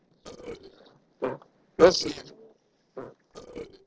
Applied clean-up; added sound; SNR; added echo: neural separator model SepFormer DNS4.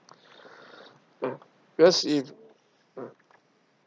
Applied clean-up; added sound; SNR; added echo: none; none; none; none.